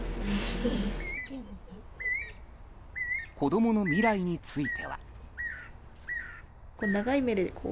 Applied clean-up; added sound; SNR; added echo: none; Bird; 7 dB; none.